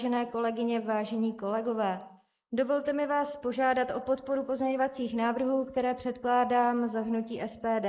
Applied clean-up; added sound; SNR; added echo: neural mask model Resemble Enhance denoiser.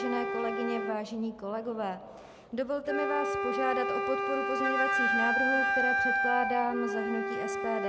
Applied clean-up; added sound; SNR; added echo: none; Wind instrument, woodwind instrument; -2 dB; none.